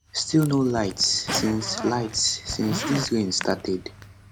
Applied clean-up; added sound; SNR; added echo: none; Zipper (clothing); 10 dB; none.